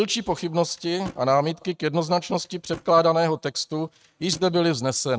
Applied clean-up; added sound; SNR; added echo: neural mask model RNNoise.